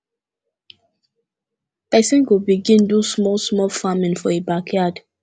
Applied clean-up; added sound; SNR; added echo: none; none; none; none.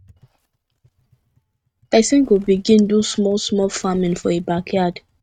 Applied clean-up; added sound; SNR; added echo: neural mask model RNNoise.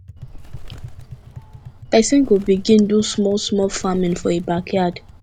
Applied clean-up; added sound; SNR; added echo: none; Bird + Tap; 16 dB; none.